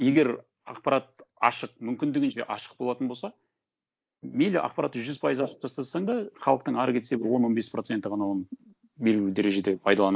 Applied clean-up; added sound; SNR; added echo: neural mask model Resemble Enhance denoiser.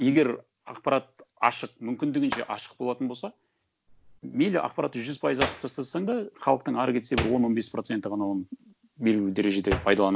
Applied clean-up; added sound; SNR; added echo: none; Hands; 13 dB; none.